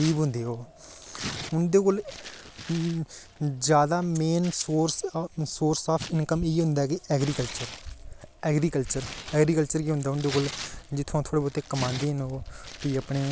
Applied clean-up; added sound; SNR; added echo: none; Tearing; 15 dB; none.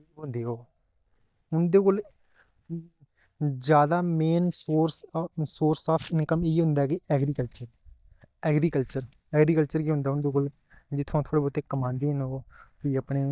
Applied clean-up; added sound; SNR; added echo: neural mask model DeepFilterNet 3.